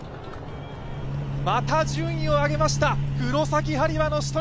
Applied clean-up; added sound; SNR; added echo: none; none; none; none.